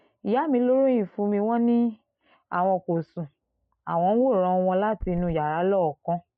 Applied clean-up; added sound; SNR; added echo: neural mask model Resemble Enhance denoiser.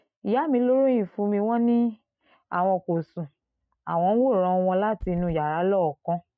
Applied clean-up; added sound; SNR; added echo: neural mask model RNNoise.